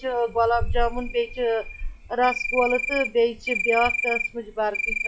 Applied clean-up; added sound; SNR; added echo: classical method log-MMSE.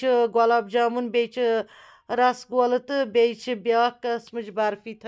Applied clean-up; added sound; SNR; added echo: none; none; none; none.